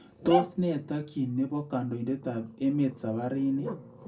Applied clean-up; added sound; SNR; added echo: none; Growling; 9 dB; reverberation time 0.2 s.